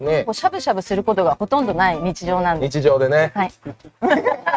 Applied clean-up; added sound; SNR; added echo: neural mask model RNNoise.